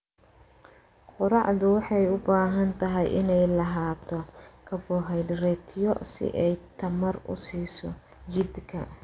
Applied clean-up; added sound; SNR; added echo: none; none; none; none.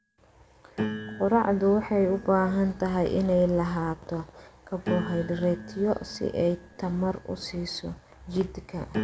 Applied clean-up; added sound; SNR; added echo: none; Piano; 12 dB; none.